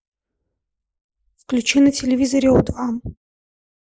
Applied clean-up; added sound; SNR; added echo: neural mask model Resemble Enhance denoiser.